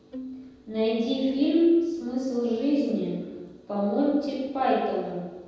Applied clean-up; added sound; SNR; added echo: none; Bowed string instrument; 16 dB; reverberation time 1.2 s.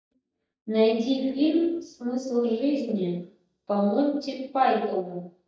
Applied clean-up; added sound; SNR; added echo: neural mask model DeepFilterNet 3.